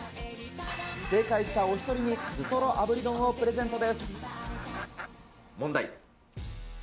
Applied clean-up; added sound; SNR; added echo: none; Chicken, rooster; 16 dB; none.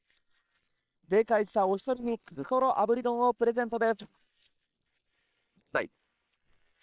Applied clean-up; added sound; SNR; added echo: neural separator model SepFormer WHAM!.